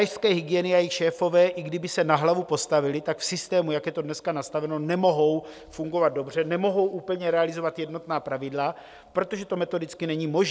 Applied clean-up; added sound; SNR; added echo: none; none; none; none.